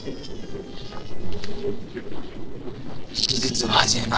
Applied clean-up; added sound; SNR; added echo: neural separator model SepFormer DNS4.